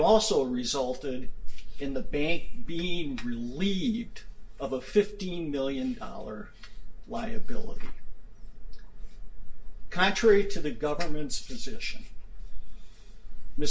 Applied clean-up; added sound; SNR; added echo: none; none; none; reverberation time 0.2 s.